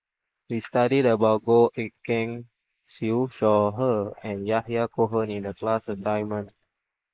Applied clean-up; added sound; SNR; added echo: neural mask model Resemble Enhance denoiser.